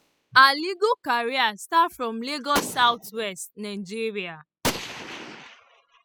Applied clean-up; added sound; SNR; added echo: classical method spectral subtraction.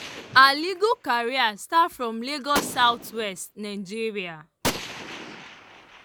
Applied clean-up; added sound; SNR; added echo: none; Gunshot, gunfire; 12 dB; none.